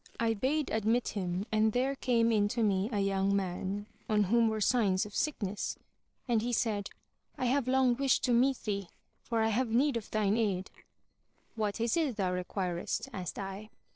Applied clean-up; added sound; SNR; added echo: neural separator model SepFormer DNS4.